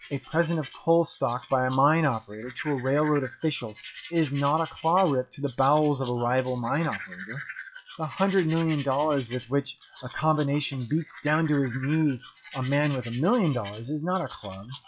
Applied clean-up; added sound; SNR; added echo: classical method log-MMSE.